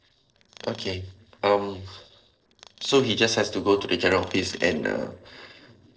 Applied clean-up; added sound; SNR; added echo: neural separator model SepFormer DNS4.